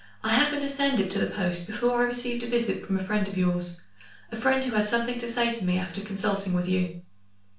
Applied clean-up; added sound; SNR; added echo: none; none; none; reverberation time 0.4 s.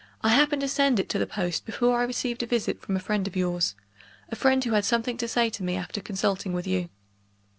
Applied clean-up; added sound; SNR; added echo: none; none; none; none.